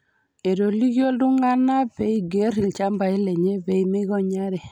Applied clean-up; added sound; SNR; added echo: none; none; none; none.